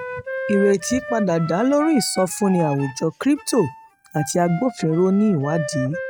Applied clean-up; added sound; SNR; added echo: neural mask model RNNoise.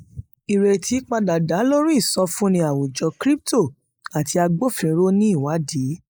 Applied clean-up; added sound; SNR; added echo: neural mask model Resemble Enhance denoiser.